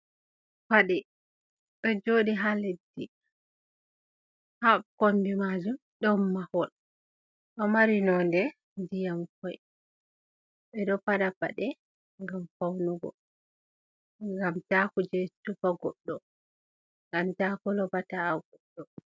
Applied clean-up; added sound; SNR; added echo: none; none; none; none.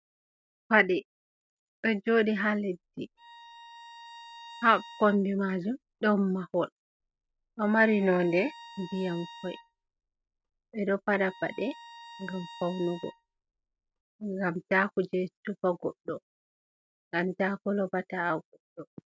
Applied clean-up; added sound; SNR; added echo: none; Bowed string instrument; 19 dB; none.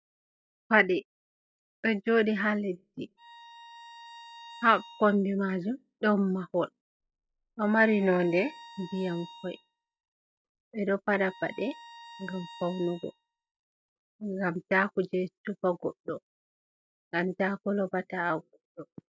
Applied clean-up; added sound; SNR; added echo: classical method log-MMSE.